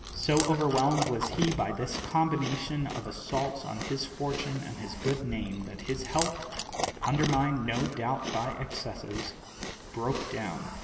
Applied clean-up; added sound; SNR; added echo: none; Chewing, mastication; 6 dB; reverberation time 1.9 s.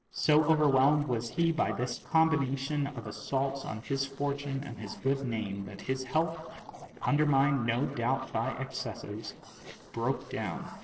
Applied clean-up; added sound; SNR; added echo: neural separator model SepFormer DNS4.